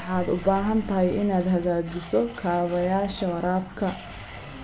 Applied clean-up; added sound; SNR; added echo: none; Domestic sounds, home sounds; 18 dB; none.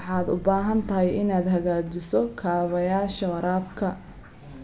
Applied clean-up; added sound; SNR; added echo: none; none; none; none.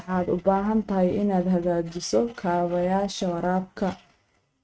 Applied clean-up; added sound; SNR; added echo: neural mask model RNNoise.